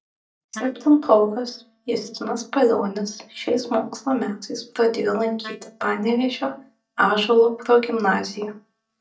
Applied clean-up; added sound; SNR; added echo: neural mask model DeepFilterNet 3.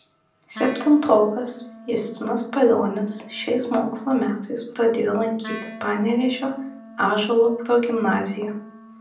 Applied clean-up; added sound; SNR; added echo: none; Wind instrument, woodwind instrument; 18 dB; reverberation time 0.6 s.